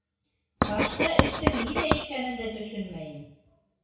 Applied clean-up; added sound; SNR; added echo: none; Writing; -5 dB; reverberation time 0.6 s.